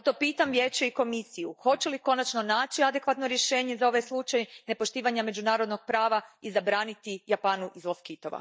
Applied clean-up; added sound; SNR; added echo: neural mask model DeepFilterNet 3.